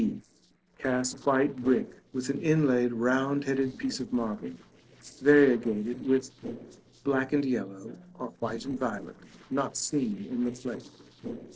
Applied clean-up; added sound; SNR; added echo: neural separator model SepFormer DNS4.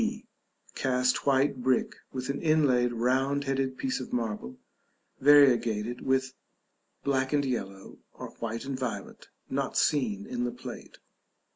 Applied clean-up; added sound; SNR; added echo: none; none; none; none.